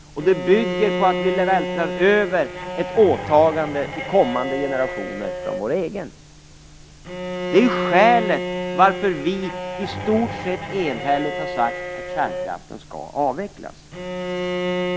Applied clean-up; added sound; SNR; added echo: none; Bowed string instrument; 6 dB; none.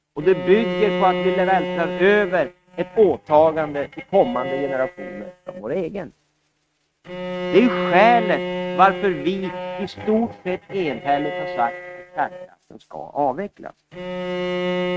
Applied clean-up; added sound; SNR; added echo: neural mask model RNNoise.